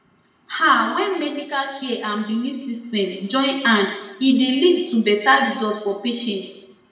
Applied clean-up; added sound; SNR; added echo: none; none; none; reverberation time 1.0 s.